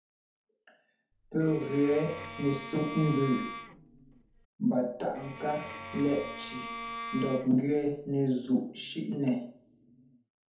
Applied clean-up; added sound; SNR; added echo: none; Bowed string instrument; 11 dB; reverberation time 0.6 s.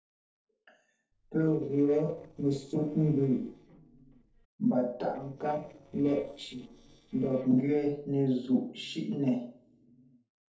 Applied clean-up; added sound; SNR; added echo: neural separator model SepFormer DNS4.